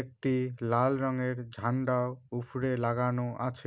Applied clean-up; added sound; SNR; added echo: none; none; none; none.